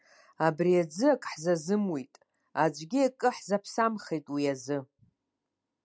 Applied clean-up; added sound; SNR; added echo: none; none; none; none.